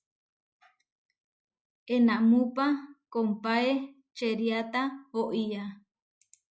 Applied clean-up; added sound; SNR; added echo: none; none; none; none.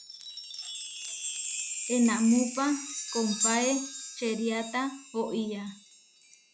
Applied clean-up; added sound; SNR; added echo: none; Chime; 5 dB; none.